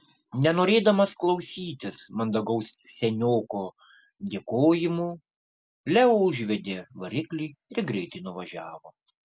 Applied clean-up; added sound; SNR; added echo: none; none; none; none.